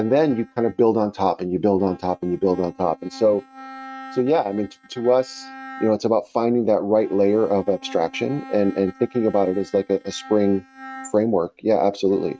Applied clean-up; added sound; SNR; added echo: neural mask model RNNoise.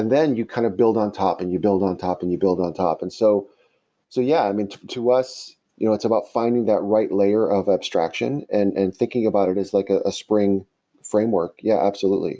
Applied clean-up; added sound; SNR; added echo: none; none; none; none.